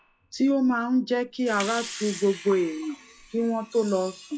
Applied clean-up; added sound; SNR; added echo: classical method log-MMSE.